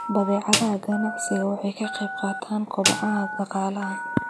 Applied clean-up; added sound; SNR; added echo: none; Telephone + Snare drum; 4 dB; none.